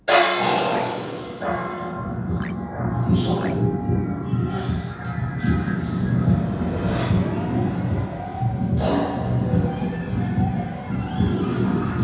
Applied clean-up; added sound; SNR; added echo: none; Marimba, xylophone; 17 dB; reverberation time 0.7 s.